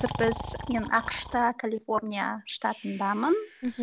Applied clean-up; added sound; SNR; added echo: none; Breathing; 12 dB; none.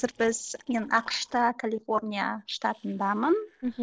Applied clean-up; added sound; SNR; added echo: neural separator model SepFormer DNS4.